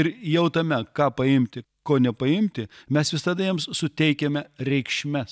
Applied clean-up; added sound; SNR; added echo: none; none; none; none.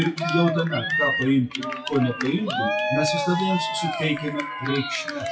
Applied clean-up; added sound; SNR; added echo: classical method WPE with log-MMSE.